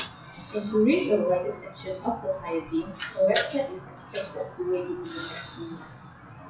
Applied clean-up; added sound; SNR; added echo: classical method WPE with log-MMSE.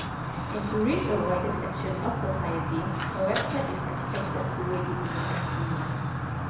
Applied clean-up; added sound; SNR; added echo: none; Fire; -1 dB; reverberation time 1.0 s.